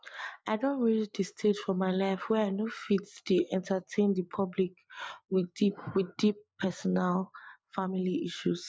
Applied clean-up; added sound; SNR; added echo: neural mask model Resemble Enhance denoiser.